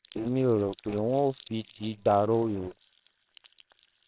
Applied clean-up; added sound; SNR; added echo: neural separator model SepFormer WHAMR!.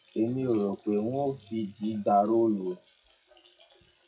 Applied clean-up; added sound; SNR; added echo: classical method WPE with log-MMSE.